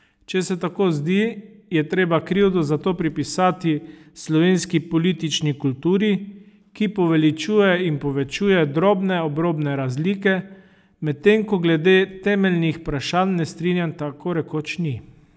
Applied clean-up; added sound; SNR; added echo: none; none; none; none.